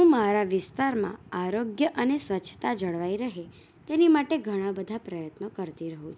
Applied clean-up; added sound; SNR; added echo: none; none; none; none.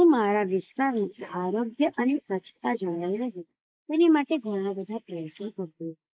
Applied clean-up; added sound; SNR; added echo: neural mask model Resemble Enhance denoiser.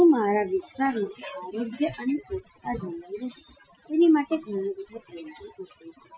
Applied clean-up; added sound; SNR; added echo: classical method Wiener filter.